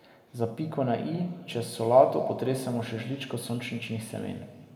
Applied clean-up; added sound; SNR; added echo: none; none; none; reverberation time 1.7 s.